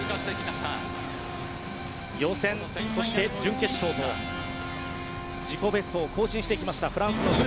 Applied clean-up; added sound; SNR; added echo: none; Guitar + Fire; 3 dB; none.